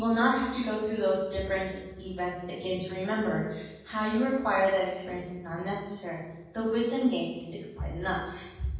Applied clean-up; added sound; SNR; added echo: none; none; none; reverberation time 1.2 s.